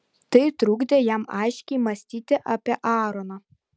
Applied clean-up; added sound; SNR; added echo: none; none; none; none.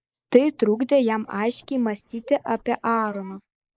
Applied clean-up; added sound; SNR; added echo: neural mask model Resemble Enhance denoiser.